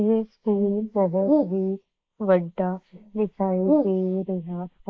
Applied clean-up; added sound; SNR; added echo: neural mask model Resemble Enhance denoiser.